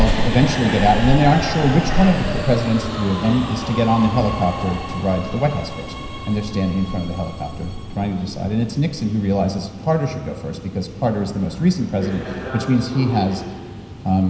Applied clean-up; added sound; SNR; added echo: none; Subway, metro, underground; 5 dB; reverberation time 0.9 s.